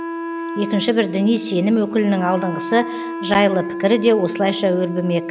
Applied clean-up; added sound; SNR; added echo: none; Wind instrument, woodwind instrument; 8 dB; none.